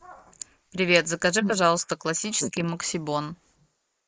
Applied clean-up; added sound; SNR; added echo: neural mask model Resemble Enhance denoiser.